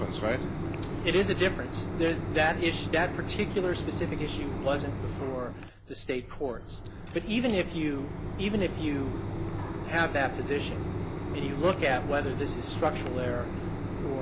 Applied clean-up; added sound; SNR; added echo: none; Mechanisms; 3 dB; none.